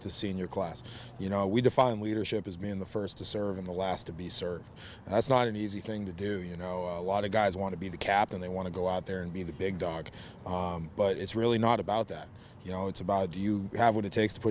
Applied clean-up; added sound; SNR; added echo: none; none; none; none.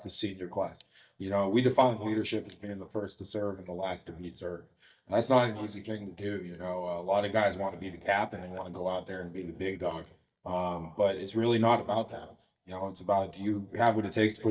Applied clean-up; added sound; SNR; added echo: neural mask model DeepFilterNet 3.